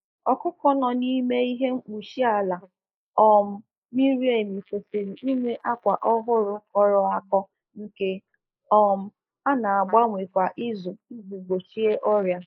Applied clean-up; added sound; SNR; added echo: neural mask model Resemble Enhance denoiser.